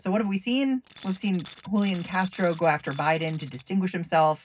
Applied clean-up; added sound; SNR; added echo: none; Tools; 20 dB; reverberation time 0.4 s.